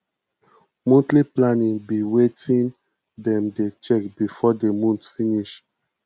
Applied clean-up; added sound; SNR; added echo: none; none; none; none.